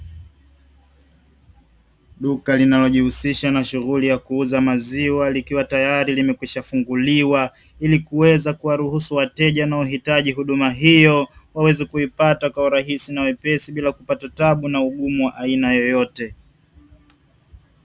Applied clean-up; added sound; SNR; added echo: none; none; none; none.